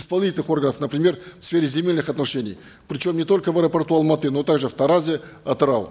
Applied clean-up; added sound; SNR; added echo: none; none; none; none.